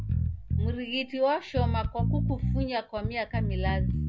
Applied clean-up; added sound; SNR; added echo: none; Bass guitar; -3 dB; none.